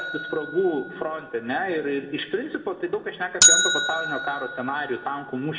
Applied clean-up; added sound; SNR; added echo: none; Bell; -2 dB; reverberation time 1.1 s.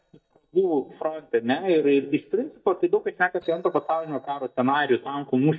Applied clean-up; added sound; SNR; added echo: neural mask model DeepFilterNet 3.